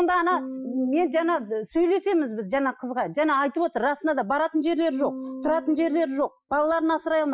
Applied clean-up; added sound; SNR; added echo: classical method Wiener filter.